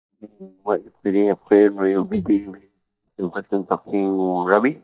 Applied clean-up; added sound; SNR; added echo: neural mask model DeepFilterNet 3.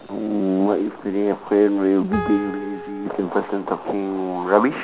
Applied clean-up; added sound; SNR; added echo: none; Piano; 10 dB; none.